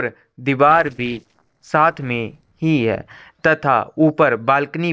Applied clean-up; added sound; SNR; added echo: neural separator model SepFormer DNS4.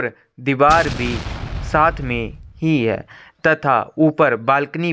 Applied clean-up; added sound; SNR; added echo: none; Explosion; 11 dB; none.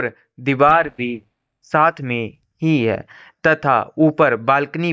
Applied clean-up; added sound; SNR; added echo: neural mask model DeepFilterNet 3.